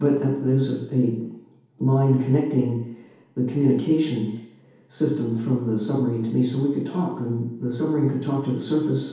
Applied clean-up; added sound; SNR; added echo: none; none; none; reverberation time 2.2 s.